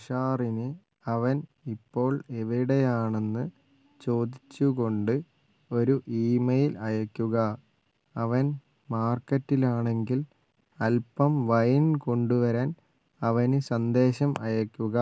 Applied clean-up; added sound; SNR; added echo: none; none; none; none.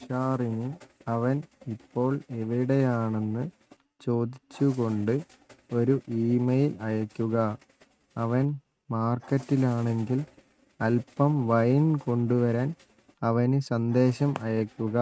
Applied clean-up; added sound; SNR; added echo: neural mask model RNNoise.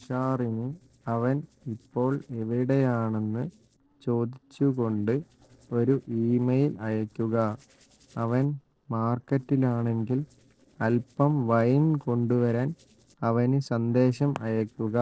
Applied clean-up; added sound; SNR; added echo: neural separator model SepFormer DNS4.